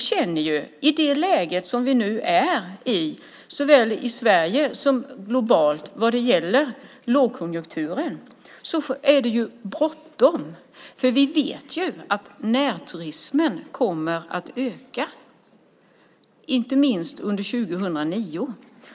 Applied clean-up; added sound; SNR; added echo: none; none; none; none.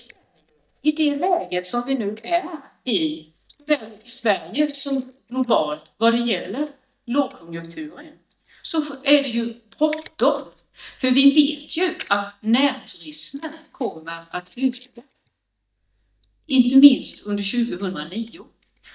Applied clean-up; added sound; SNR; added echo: neural mask model DeepFilterNet 3.